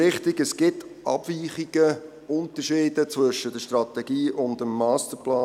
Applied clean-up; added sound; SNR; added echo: none; none; none; none.